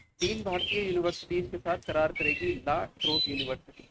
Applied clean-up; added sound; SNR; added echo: neural mask model RNNoise.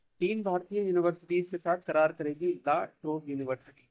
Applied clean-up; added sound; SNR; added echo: neural mask model DeepFilterNet 3.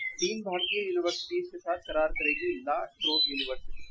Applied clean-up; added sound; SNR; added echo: classical method Wiener filter.